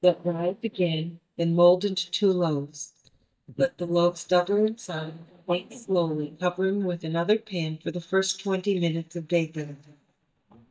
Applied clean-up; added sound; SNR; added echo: neural mask model DeepFilterNet 3.